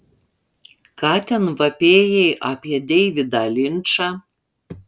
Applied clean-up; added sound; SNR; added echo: none; none; none; none.